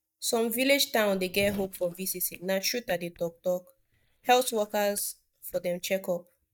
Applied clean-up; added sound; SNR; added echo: neural mask model DeepFilterNet 3.